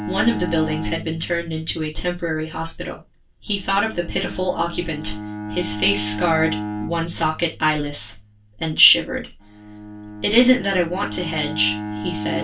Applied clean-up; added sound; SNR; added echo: none; Bowed string instrument; 8 dB; reverberation time 0.2 s.